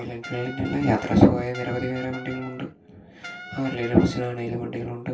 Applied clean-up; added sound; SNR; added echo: none; Brass instrument; 15 dB; reverberation time 0.2 s.